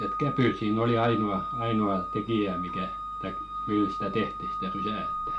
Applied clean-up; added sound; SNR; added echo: none; Organ; 4 dB; none.